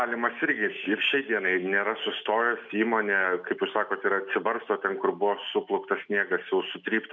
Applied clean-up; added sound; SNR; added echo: none; none; none; none.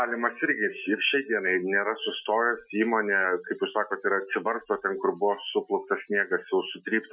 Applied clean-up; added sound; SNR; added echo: classical method Wiener filter.